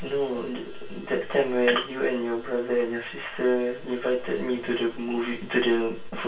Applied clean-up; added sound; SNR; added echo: none; none; none; reverberation time 0.2 s.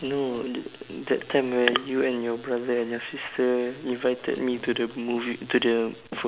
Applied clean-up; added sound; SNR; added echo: none; none; none; none.